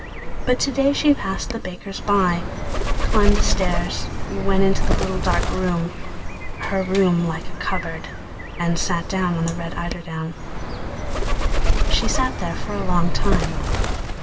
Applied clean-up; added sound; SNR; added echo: none; Bird; -3 dB; reverberation time 2.2 s.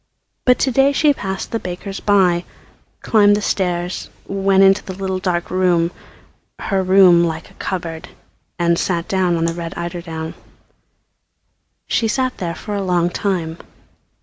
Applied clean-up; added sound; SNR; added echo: none; none; none; none.